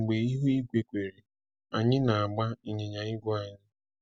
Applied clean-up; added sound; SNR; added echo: none; none; none; none.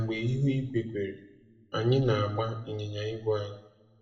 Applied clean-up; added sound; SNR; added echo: none; none; none; reverberation time 0.9 s.